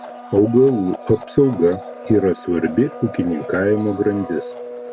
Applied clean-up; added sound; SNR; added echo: none; Domestic sounds, home sounds; 14 dB; none.